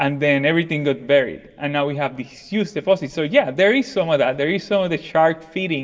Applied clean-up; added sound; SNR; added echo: none; none; none; reverberation time 0.7 s.